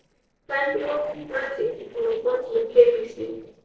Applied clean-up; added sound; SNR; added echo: neural separator model SepFormer DNS4.